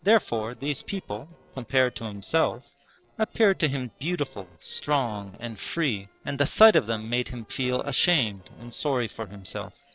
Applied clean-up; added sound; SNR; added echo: neural separator model SepFormer DNS4.